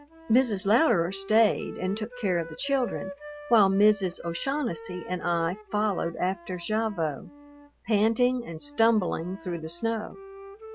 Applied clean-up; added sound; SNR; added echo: none; Wind instrument, woodwind instrument; 17 dB; none.